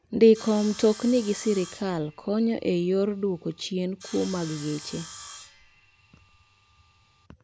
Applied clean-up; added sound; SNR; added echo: none; Sawing; 17 dB; none.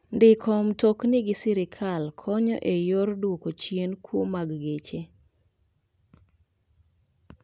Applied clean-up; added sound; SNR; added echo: none; none; none; none.